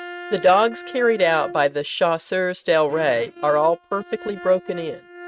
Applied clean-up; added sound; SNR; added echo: neural mask model RNNoise.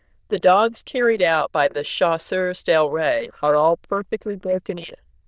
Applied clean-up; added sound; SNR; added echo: neural diffusion model UNIVERSE++.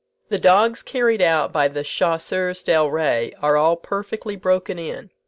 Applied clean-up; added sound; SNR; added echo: none; none; none; none.